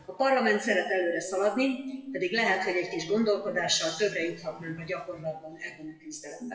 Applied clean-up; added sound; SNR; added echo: classical method WPE with log-MMSE.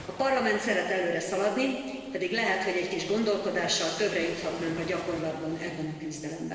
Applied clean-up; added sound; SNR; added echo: none; Waves, surf; 18 dB; reverberation time 1.6 s.